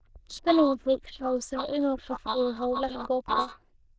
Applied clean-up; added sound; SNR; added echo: neural diffusion model UNIVERSE++.